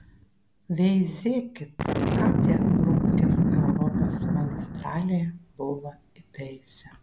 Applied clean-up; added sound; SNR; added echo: none; Boom; -4 dB; none.